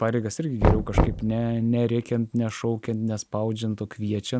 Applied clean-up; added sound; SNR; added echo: none; Knock; 2 dB; none.